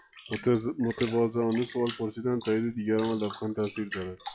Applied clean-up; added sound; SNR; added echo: classical method log-MMSE.